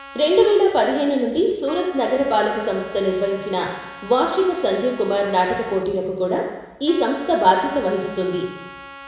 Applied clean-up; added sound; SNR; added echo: none; Trumpet; 19 dB; reverberation time 1.0 s.